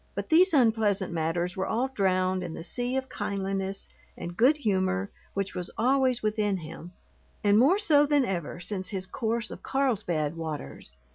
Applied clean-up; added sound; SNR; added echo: none; none; none; none.